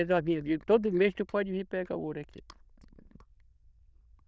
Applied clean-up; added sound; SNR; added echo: neural diffusion model UNIVERSE++.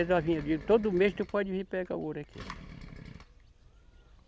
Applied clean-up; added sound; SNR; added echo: none; Engine; 16 dB; none.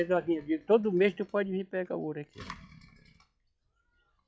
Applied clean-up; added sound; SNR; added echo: classical method log-MMSE.